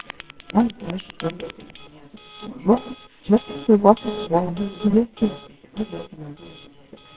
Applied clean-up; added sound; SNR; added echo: neural separator model SepFormer WHAMR!.